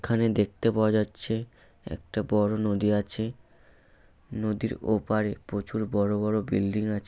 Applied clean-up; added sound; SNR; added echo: none; none; none; none.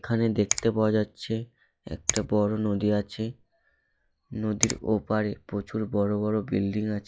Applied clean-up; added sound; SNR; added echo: classical method log-MMSE.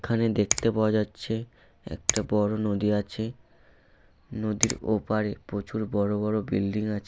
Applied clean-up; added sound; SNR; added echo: none; Finger snapping; 7 dB; none.